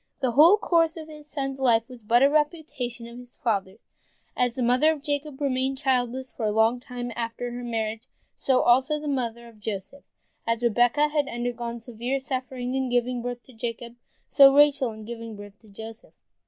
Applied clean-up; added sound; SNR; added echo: none; none; none; none.